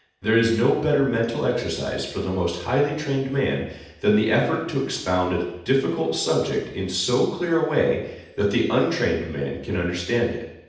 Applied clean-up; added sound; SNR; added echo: none; none; none; reverberation time 0.8 s.